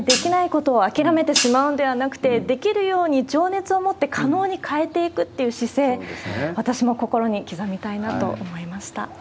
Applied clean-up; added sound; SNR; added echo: none; Hi-hat; 5 dB; none.